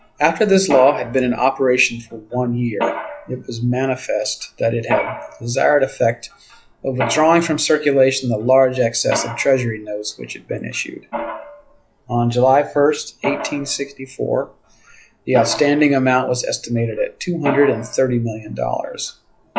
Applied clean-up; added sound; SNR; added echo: classical method log-MMSE.